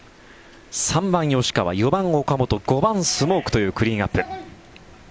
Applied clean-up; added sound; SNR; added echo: none; none; none; none.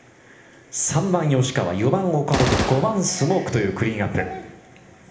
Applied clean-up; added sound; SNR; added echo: none; Gunshot, gunfire; 6 dB; reverberation time 1.0 s.